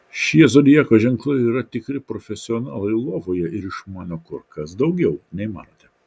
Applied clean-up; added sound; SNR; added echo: none; none; none; none.